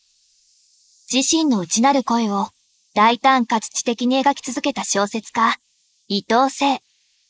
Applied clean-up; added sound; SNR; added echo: neural mask model Resemble Enhance denoiser.